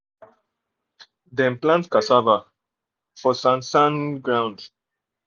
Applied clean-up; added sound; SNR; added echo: none; none; none; none.